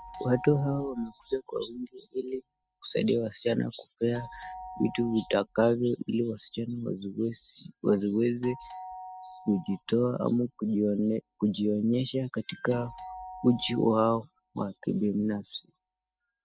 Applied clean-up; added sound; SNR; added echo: classical method spectral subtraction.